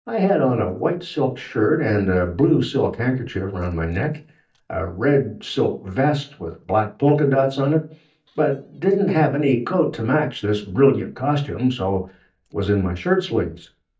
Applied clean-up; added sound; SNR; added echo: neural mask model DeepFilterNet 3.